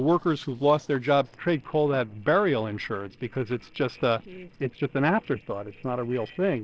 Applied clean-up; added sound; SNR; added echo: neural separator model SepFormer DNS4.